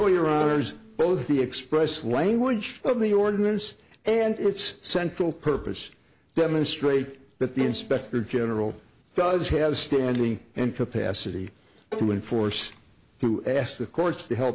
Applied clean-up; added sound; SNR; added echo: none; Bowed string instrument; 14 dB; none.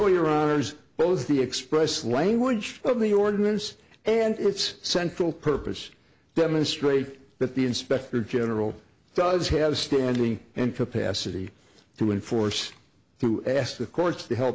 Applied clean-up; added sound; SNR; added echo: none; none; none; none.